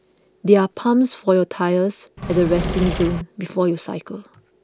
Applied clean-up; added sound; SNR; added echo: none; Engine / Mechanisms; 5 dB; none.